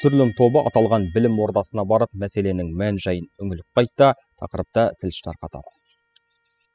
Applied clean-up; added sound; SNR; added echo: classical method spectral subtraction.